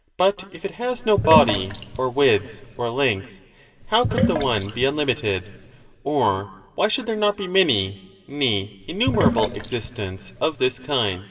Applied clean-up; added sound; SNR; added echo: none; Sink (filling or washing); 5 dB; reverberation time 1.8 s.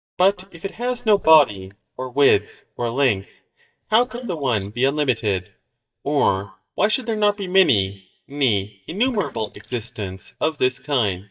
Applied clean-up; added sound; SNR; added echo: neural mask model DeepFilterNet 3.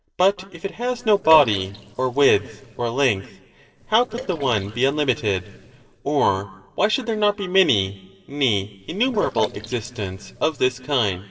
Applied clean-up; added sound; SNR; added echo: neural separator model SepFormer DNS4.